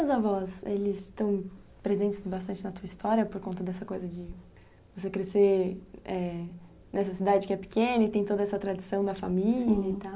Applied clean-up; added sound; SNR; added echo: none; none; none; none.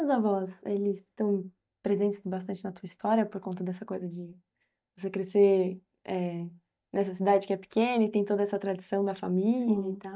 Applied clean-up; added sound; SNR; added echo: neural mask model DeepFilterNet 3.